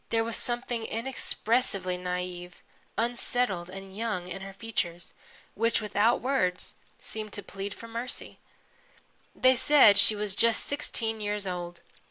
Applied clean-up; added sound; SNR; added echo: none; none; none; none.